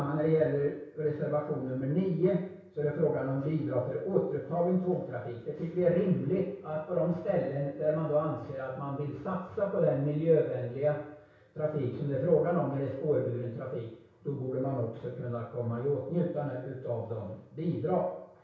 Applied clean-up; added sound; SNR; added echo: none; none; none; reverberation time 0.6 s.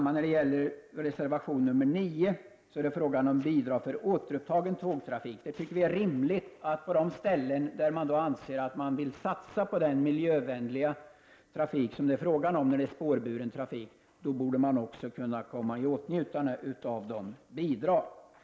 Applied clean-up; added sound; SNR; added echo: none; none; none; none.